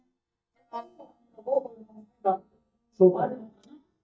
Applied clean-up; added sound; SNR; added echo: neural mask model DeepFilterNet 3.